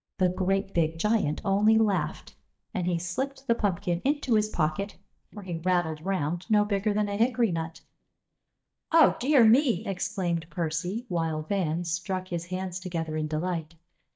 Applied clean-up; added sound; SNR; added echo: neural mask model DeepFilterNet 3.